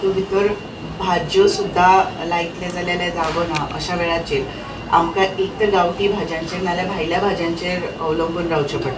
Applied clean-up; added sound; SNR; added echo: none; Alarm; 11 dB; reverberation time 0.3 s.